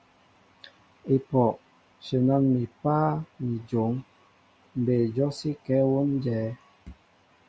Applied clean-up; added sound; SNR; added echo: none; none; none; none.